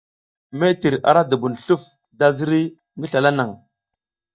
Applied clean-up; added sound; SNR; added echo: neural mask model DeepFilterNet 3.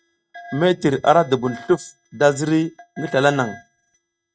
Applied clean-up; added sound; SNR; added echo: neural mask model RNNoise.